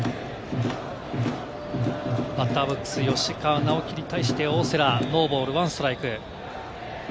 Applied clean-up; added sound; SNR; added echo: none; Wind instrument, woodwind instrument; 15 dB; none.